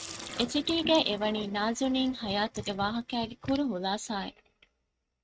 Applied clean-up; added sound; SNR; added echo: neural mask model RNNoise.